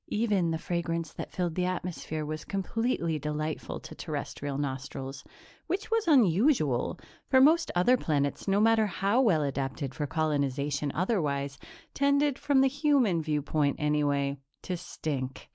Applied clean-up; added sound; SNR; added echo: none; none; none; none.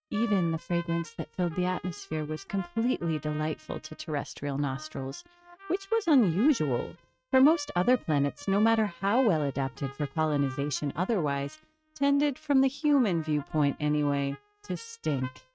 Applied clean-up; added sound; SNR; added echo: neural mask model RNNoise.